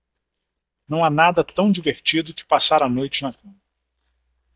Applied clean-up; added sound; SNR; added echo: neural mask model DeepFilterNet 3.